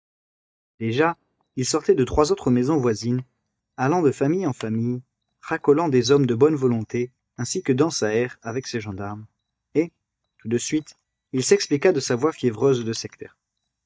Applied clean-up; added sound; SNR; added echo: neural mask model DeepFilterNet 3.